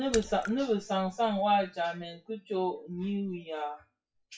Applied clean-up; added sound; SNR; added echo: classical method WPE with log-MMSE.